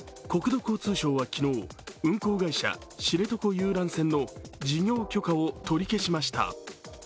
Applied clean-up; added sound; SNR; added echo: none; none; none; none.